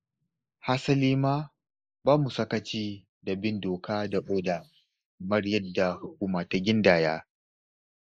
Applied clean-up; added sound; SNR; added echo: neural mask model Resemble Enhance denoiser.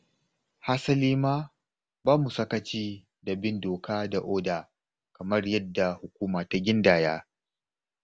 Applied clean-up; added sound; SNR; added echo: none; none; none; none.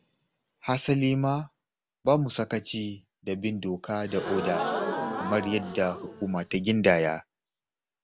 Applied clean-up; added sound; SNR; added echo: none; Crowd / Gasp; 5 dB; none.